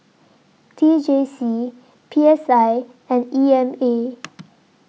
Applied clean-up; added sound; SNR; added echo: none; none; none; none.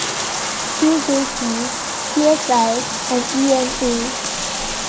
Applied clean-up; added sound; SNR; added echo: none; Bathtub (filling or washing); 3 dB; none.